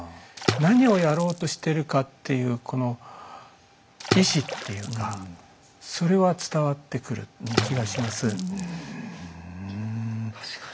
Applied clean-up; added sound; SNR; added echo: none; Water / Splash, splatter; 9 dB; none.